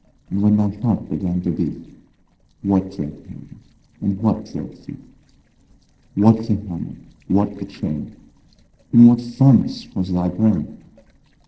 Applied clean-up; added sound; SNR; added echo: neural separator model SepFormer DNS4.